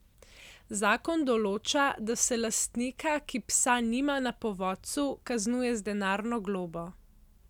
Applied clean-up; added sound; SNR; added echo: none; none; none; none.